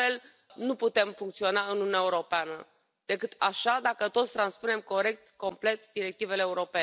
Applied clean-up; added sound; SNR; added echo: none; none; none; none.